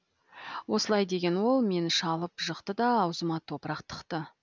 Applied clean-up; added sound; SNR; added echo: none; none; none; none.